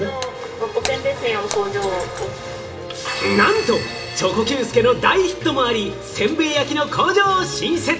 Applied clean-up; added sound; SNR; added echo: none; Shatter; 17 dB; reverberation time 1.6 s.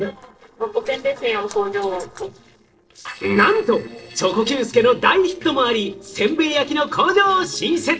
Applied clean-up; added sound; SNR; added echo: neural separator model SepFormer DNS4.